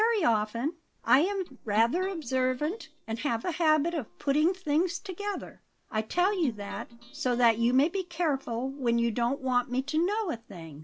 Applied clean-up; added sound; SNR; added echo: neural separator model SepFormer DNS4.